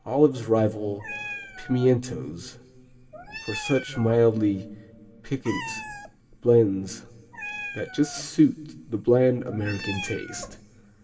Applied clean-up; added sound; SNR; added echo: none; Meow; 15 dB; reverberation time 1.4 s.